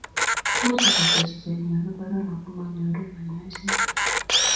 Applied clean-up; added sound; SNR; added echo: none; Camera; -4 dB; reverberation time 0.6 s.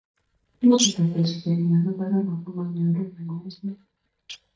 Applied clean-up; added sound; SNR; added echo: neural mask model DeepFilterNet 3.